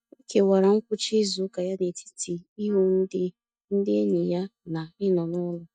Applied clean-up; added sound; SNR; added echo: neural mask model DeepFilterNet 3.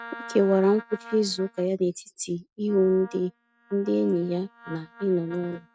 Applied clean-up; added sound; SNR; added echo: neural mask model RNNoise.